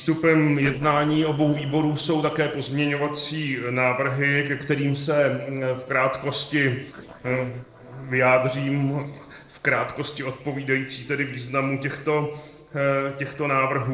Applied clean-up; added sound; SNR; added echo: neural separator model SepFormer DNS4.